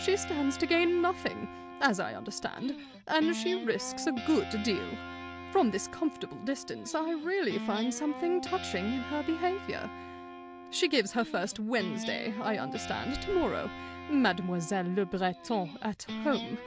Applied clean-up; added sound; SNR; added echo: none; Guitar + Run; 10 dB; none.